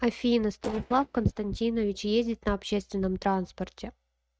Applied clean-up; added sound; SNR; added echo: neural mask model RNNoise.